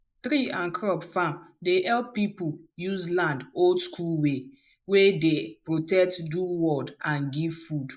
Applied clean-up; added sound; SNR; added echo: neural mask model Resemble Enhance denoiser.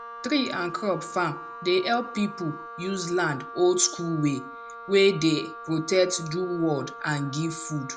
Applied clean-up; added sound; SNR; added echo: none; Wind instrument, woodwind instrument; 13 dB; none.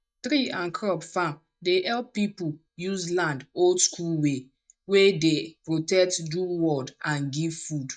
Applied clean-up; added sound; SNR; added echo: neural mask model DeepFilterNet 3.